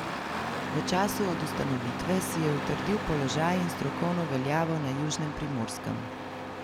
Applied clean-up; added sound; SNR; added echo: none; Engine starting; 3 dB; none.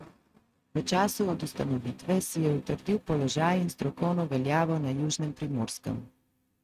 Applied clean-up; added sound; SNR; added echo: neural mask model RNNoise.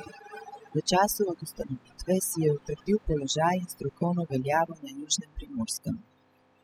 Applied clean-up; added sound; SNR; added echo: classical method spectral subtraction.